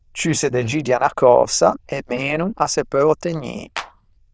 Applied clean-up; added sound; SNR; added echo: neural diffusion model UNIVERSE++.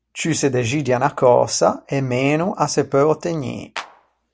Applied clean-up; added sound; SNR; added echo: none; Clapping; 15 dB; none.